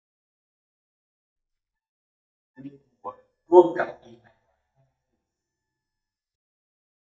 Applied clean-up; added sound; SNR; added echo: neural mask model DeepFilterNet 3.